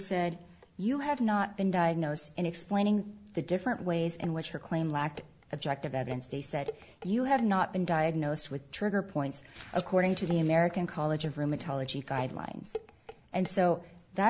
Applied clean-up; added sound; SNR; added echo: none; Dishes, pots, and pans; 18 dB; none.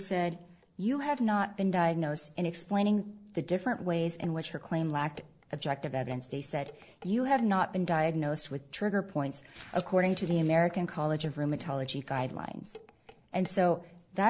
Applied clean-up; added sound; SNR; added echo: neural separator model SepFormer DNS4.